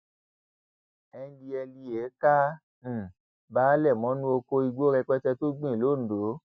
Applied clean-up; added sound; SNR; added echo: none; none; none; none.